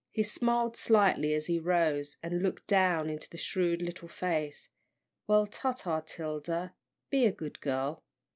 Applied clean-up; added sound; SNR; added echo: none; none; none; none.